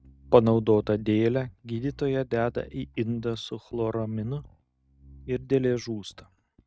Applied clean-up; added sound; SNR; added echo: neural mask model RNNoise.